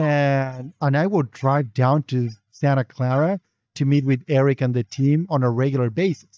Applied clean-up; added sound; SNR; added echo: neural mask model DeepFilterNet 3.